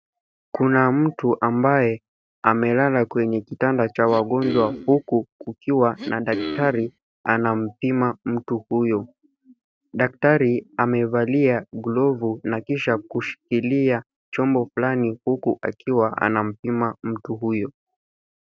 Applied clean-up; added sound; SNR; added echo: neural mask model RNNoise.